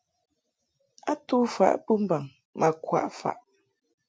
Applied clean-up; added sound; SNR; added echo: none; none; none; none.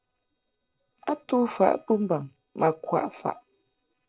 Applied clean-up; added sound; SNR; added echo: neural separator model SepFormer DNS4.